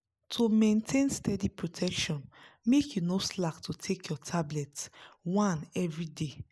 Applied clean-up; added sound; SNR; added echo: neural mask model Resemble Enhance denoiser.